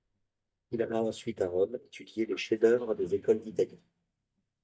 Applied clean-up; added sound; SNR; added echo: neural mask model DeepFilterNet 3.